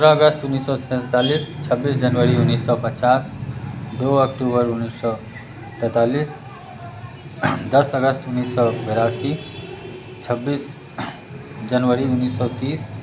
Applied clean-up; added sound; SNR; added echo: none; none; none; none.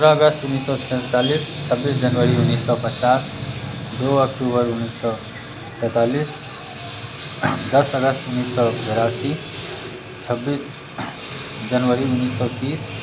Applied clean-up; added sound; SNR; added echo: none; Engine; 7 dB; none.